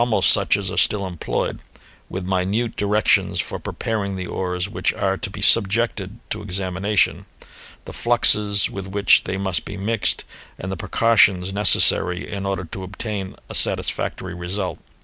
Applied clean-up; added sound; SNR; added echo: none; none; none; none.